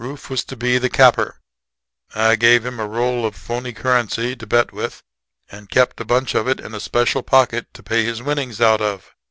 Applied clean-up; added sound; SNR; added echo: none; none; none; none.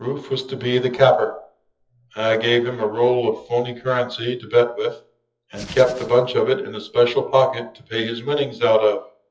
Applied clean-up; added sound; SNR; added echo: classical method WPE with log-MMSE.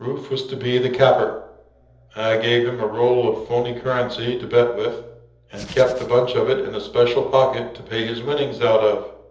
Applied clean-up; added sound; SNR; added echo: none; Hands; 18 dB; reverberation time 0.7 s.